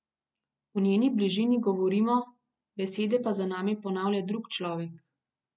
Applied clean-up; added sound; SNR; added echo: none; none; none; none.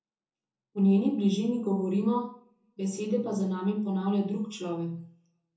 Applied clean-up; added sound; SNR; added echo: none; none; none; reverberation time 1.0 s.